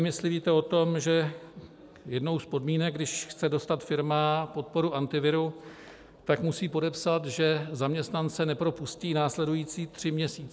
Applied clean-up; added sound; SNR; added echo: none; none; none; none.